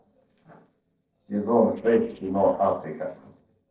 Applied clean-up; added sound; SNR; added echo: neural separator model SepFormer DNS4.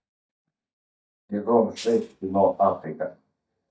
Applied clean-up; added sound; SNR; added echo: neural mask model DeepFilterNet 3.